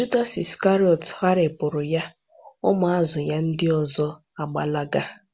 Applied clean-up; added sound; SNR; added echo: none; none; none; none.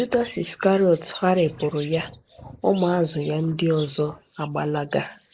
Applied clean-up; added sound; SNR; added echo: neural mask model Resemble Enhance denoiser.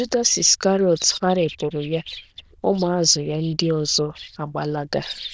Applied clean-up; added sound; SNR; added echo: neural diffusion model UNIVERSE++.